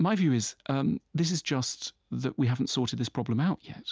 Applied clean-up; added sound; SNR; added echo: none; none; none; none.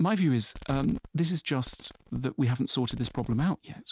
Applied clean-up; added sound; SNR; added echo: neural mask model RNNoise.